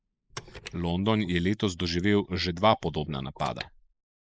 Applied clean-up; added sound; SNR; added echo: neural mask model Resemble Enhance denoiser.